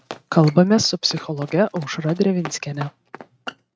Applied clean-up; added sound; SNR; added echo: neural mask model RNNoise.